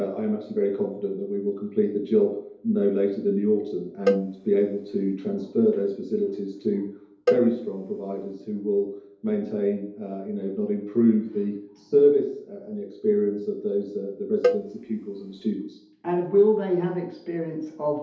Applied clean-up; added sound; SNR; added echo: none; Cowbell; 5 dB; reverberation time 2.2 s.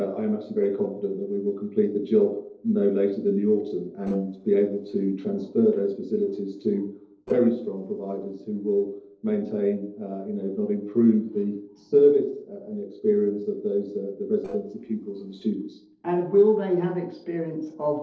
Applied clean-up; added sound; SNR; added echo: neural separator model SepFormer DNS4.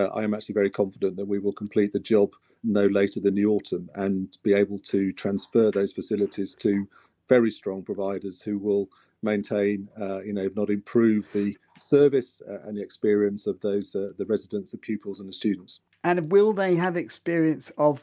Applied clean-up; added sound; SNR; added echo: none; none; none; none.